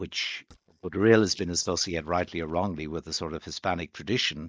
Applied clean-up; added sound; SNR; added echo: neural mask model DeepFilterNet 3.